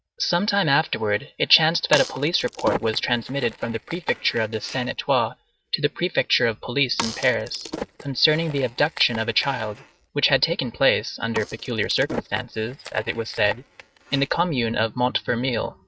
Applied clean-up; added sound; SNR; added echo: neural mask model RNNoise.